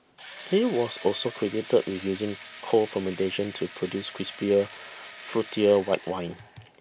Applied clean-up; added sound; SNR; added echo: none; Engine / Drill; 15 dB; none.